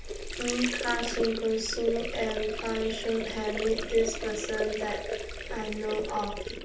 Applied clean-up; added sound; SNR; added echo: none; Sink (filling or washing) / Water; 4 dB; reverberation time 0.4 s.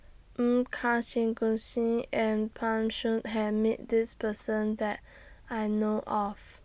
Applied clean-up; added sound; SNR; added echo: none; none; none; none.